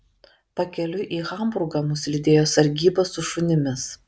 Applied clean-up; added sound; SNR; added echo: none; none; none; none.